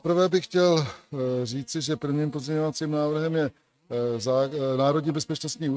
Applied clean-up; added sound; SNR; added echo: neural mask model RNNoise.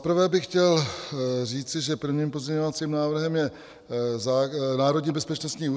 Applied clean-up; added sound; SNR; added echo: none; none; none; none.